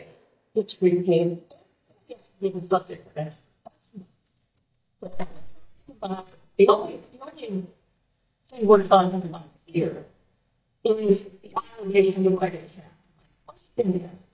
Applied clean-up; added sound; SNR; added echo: neural mask model DeepFilterNet 3.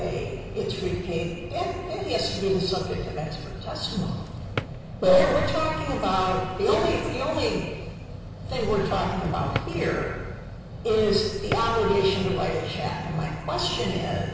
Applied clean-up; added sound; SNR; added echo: none; Drawer open or close; 12 dB; reverberation time 1.3 s.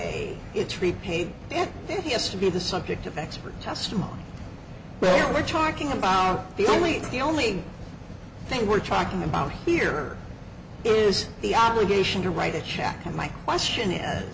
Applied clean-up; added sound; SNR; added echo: none; none; none; none.